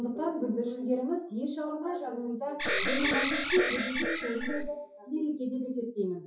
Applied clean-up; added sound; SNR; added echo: classical method WPE with log-MMSE.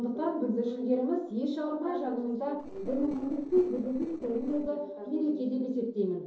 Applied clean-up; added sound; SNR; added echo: neural separator model SepFormer DNS4.